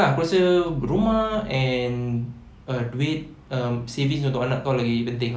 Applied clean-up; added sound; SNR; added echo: none; none; none; none.